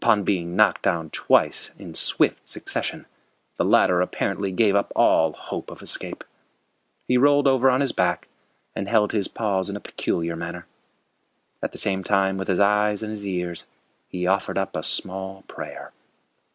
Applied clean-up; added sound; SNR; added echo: none; none; none; none.